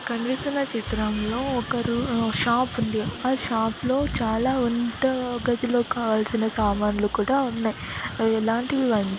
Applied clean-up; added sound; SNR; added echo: none; Bowed string instrument + Rain; 14 dB; none.